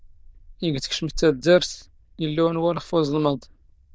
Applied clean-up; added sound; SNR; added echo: neural diffusion model UNIVERSE++.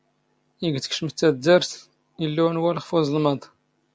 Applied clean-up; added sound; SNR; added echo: none; none; none; none.